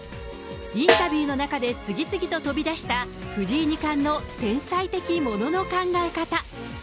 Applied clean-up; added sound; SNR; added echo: none; Snare drum; 1 dB; none.